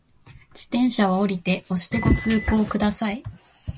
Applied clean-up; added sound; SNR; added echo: none; Microwave oven; 13 dB; none.